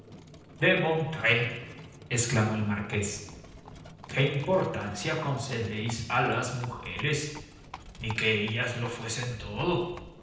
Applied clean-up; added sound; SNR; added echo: none; Livestock, farm animals, working animals; 16 dB; reverberation time 0.9 s.